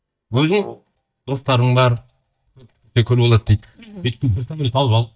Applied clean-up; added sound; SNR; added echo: neural mask model DeepFilterNet 3.